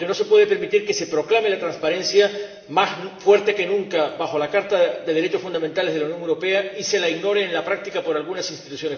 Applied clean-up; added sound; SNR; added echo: none; none; none; reverberation time 2.5 s.